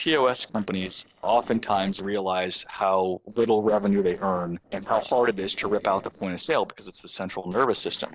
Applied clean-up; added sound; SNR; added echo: neural separator model SepFormer DNS4.